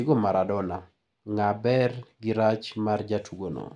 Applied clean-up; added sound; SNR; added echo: none; none; none; none.